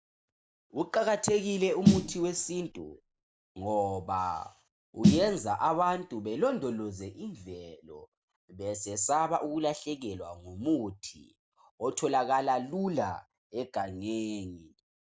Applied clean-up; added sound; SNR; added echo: none; Snare drum; -2 dB; none.